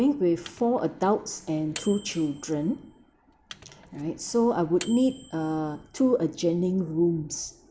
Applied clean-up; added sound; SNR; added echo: none; Microwave oven; 20 dB; none.